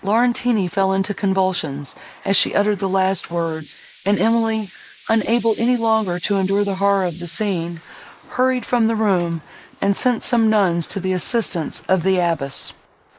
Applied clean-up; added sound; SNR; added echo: neural mask model Resemble Enhance denoiser.